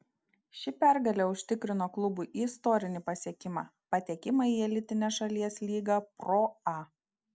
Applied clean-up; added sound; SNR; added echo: none; none; none; none.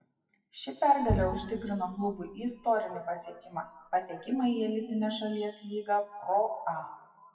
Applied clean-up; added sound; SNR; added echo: classical method WPE with log-MMSE.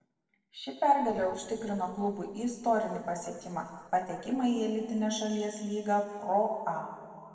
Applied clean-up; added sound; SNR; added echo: neural separator model SepFormer DNS4.